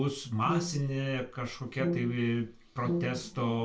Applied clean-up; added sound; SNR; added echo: none; Brass instrument; 3 dB; reverberation time 0.3 s.